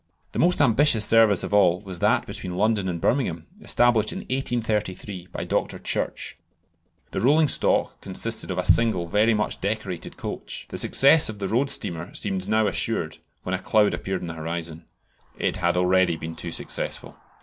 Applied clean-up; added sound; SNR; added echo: none; none; none; none.